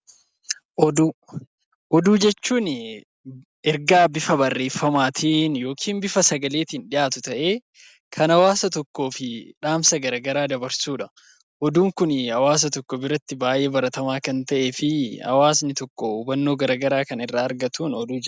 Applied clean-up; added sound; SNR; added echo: none; none; none; none.